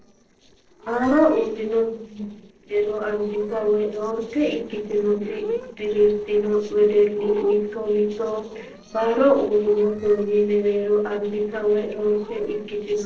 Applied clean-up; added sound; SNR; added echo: neural separator model SepFormer DNS4.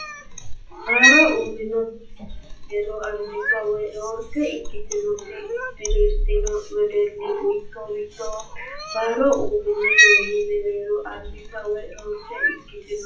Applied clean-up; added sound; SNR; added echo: classical method WPE with log-MMSE.